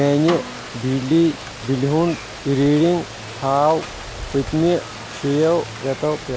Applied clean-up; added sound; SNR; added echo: none; Snare drum + Rain; 13 dB; none.